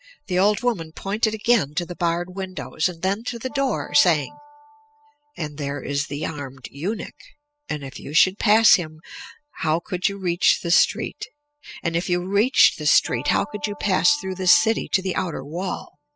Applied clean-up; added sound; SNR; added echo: classical method spectral subtraction.